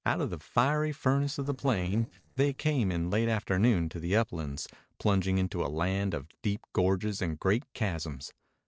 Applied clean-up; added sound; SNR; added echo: neural separator model SepFormer DNS4.